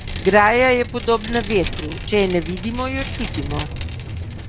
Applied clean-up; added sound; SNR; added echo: none; Vehicle; 8 dB; none.